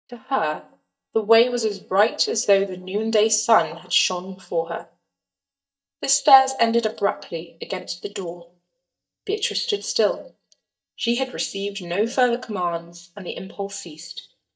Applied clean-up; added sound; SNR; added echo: neural mask model DeepFilterNet 3.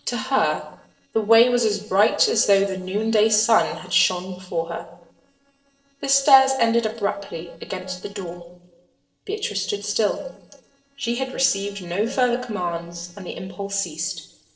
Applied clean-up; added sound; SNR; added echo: neural separator model SepFormer DNS4.